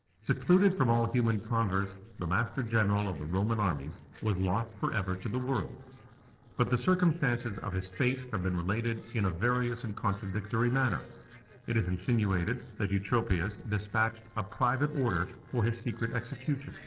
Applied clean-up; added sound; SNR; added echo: neural separator model SepFormer DNS4.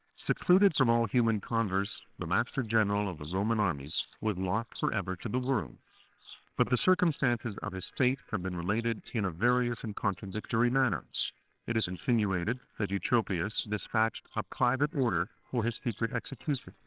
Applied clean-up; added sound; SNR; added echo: neural separator model SepFormer WHAMR!.